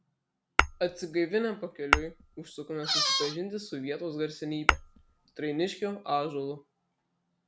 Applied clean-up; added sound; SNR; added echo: none; Tap / Glass + Squeak; -3 dB; none.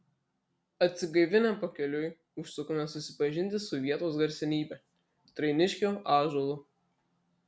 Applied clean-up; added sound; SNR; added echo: none; none; none; none.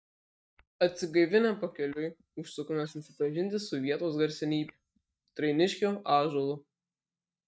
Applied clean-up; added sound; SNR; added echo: neural mask model DeepFilterNet 3.